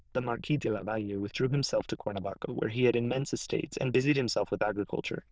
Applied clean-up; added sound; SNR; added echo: neural diffusion model UNIVERSE++.